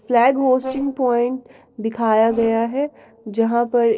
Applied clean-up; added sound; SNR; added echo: neural separator model SepFormer DNS4.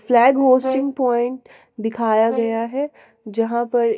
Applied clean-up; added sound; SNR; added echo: neural mask model DeepFilterNet 3.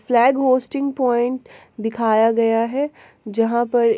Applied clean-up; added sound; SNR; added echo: none; none; none; none.